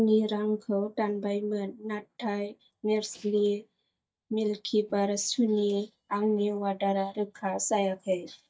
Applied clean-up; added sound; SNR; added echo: neural mask model DeepFilterNet 3.